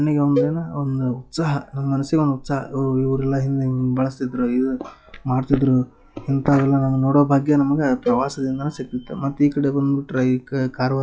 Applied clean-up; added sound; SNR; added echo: classical method log-MMSE.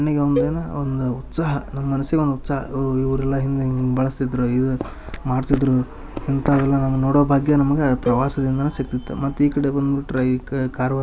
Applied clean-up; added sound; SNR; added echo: none; Cowbell; 11 dB; none.